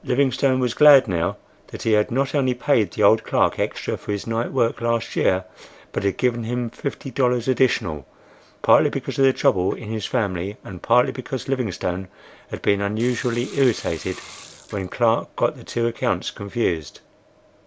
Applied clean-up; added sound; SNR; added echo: none; Sink (filling or washing) / Water; 19 dB; none.